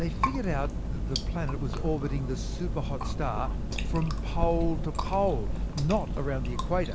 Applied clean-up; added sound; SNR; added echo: none; Chewing, mastication; -1 dB; none.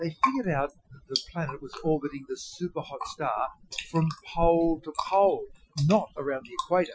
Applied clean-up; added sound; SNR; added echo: classical method Wiener filter.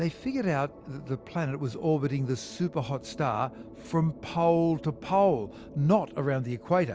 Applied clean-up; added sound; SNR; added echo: none; none; none; none.